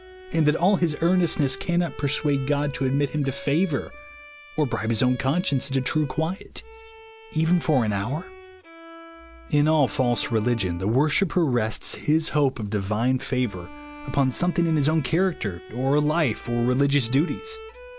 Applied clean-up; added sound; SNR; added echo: none; Bowed string instrument; 19 dB; none.